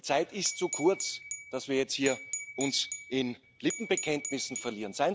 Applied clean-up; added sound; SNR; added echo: none; Glass / Bell; 9 dB; none.